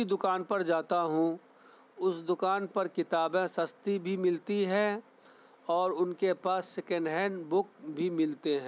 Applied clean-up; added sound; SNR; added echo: none; none; none; none.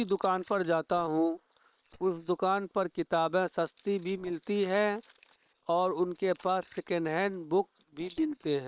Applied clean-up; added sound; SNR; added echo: neural separator model SepFormer WHAM!.